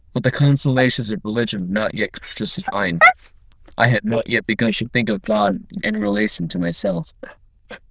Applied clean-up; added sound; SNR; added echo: neural diffusion model UNIVERSE++.